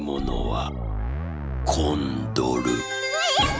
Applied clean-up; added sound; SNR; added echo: none; none; none; none.